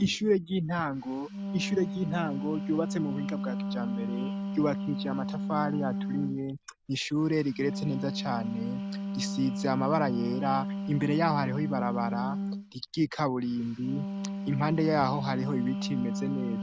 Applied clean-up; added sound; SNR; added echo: none; Wind instrument, woodwind instrument; 3 dB; none.